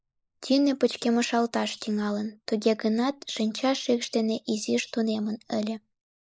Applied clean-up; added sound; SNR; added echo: neural mask model Resemble Enhance denoiser.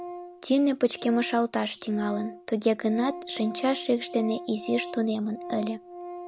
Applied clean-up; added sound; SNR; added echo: none; Organ; 13 dB; none.